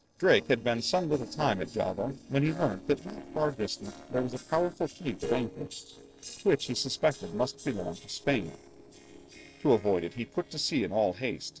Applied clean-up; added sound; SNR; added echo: neural separator model SepFormer DNS4.